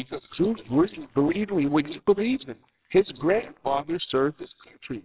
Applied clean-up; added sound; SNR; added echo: neural separator model SepFormer WHAMR!.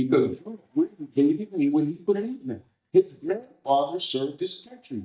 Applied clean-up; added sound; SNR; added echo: neural mask model DeepFilterNet 3.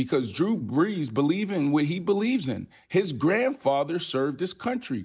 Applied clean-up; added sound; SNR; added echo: none; none; none; none.